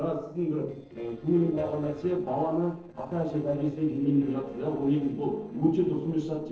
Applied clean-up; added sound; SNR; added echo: neural separator model SepFormer DNS4.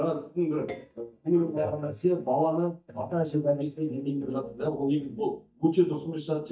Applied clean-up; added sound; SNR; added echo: neural mask model DeepFilterNet 3.